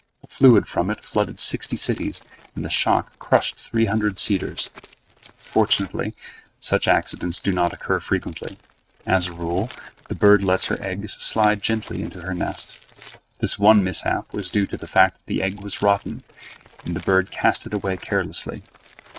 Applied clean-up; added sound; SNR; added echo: neural mask model RNNoise.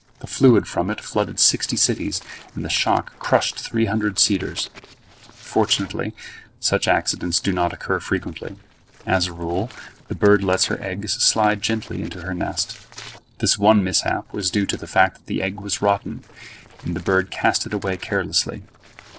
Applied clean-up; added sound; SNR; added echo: neural separator model SepFormer DNS4.